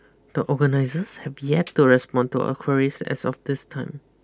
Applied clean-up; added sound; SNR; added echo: none; none; none; none.